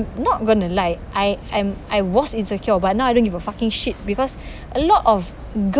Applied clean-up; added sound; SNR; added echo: none; none; none; none.